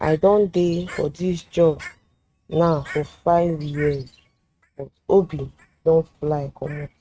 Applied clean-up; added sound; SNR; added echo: neural mask model RNNoise.